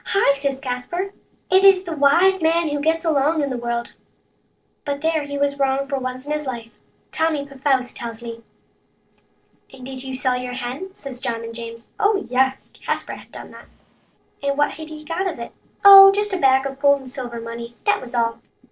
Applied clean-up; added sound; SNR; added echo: neural separator model SepFormer DNS4.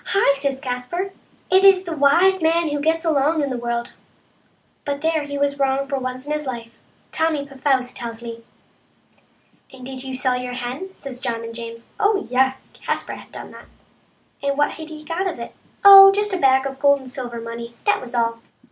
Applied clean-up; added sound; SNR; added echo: none; none; none; none.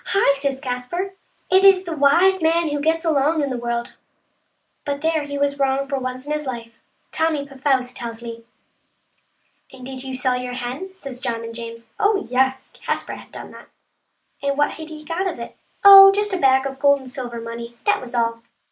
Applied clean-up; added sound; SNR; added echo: neural mask model Resemble Enhance denoiser.